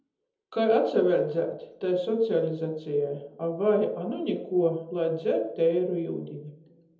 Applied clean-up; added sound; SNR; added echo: none; none; none; reverberation time 0.9 s.